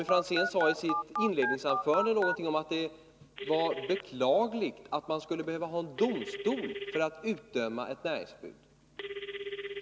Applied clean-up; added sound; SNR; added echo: none; Telephone; 6 dB; none.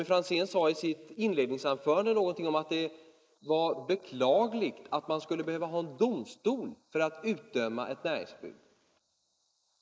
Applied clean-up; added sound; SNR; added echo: neural mask model Resemble Enhance denoiser.